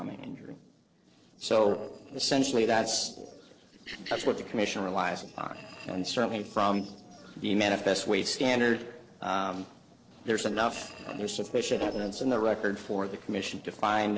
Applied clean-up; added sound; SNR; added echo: neural separator model SepFormer DNS4.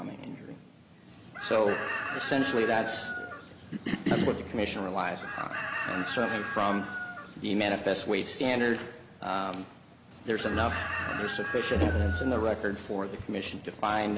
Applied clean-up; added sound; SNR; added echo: none; Chicken, rooster; 7 dB; none.